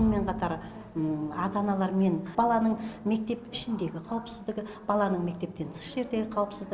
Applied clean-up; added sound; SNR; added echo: none; none; none; none.